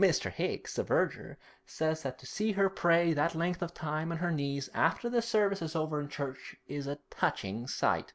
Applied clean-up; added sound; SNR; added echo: none; none; none; none.